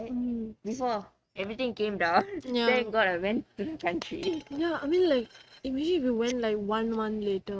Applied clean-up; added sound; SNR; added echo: neural mask model RNNoise.